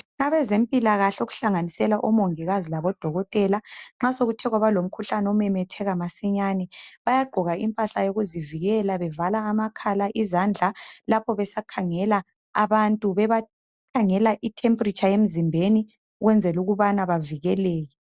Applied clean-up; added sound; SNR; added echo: none; none; none; none.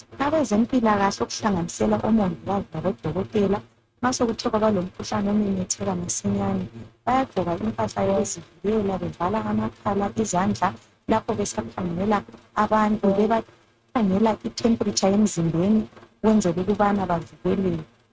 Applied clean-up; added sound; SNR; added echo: neural mask model RNNoise.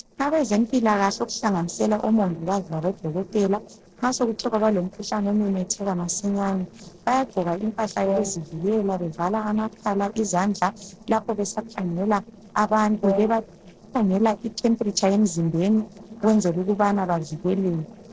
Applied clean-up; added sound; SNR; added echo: neural separator model SepFormer DNS4.